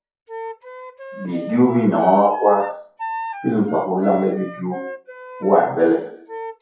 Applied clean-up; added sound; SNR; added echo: classical method WPE with log-MMSE.